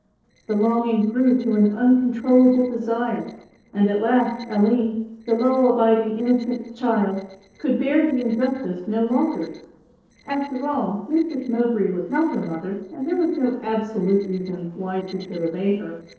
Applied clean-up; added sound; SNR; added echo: neural separator model SepFormer DNS4.